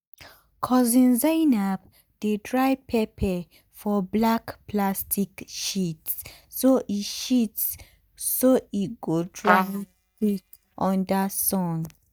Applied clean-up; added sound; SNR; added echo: neural mask model DeepFilterNet 3.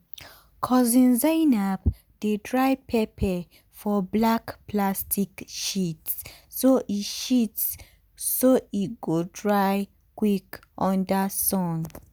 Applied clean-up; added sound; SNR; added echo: none; none; none; none.